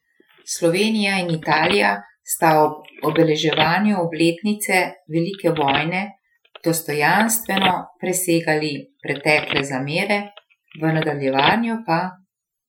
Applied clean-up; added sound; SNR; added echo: classical method Wiener filter.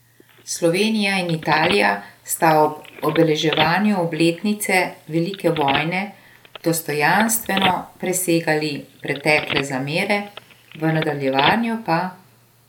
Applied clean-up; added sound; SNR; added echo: none; Telephone; 11 dB; none.